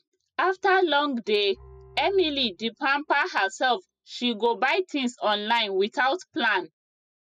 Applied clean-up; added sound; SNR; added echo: classical method spectral subtraction.